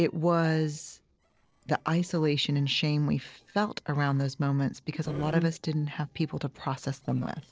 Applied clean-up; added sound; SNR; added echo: neural separator model SepFormer DNS4.